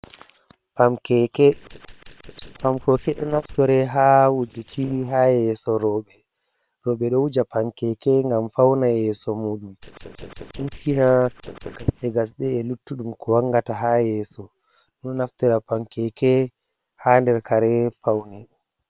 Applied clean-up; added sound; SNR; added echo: neural separator model SepFormer WHAM!.